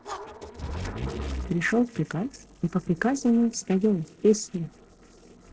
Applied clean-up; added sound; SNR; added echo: neural separator model SepFormer DNS4.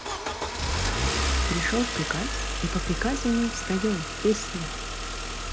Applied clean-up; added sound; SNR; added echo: none; Engine starting / Car; -1 dB; none.